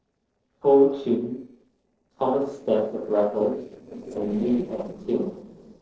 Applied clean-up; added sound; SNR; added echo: neural separator model SepFormer DNS4.